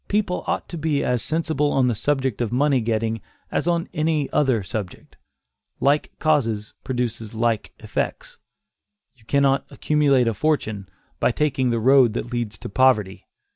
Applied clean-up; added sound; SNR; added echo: none; none; none; none.